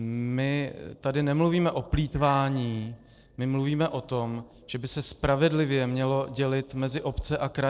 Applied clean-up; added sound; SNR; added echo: neural separator model SepFormer DNS4.